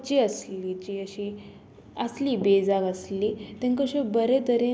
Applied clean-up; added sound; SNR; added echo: none; none; none; none.